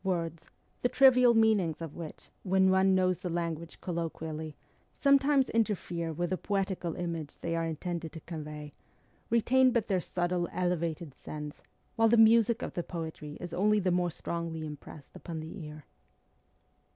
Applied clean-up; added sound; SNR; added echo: none; none; none; none.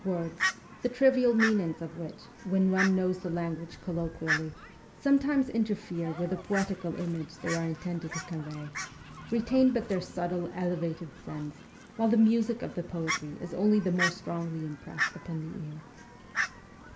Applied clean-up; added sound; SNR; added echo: none; Fowl; 9 dB; reverberation time 1.5 s.